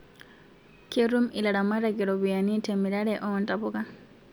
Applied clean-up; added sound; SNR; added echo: none; none; none; none.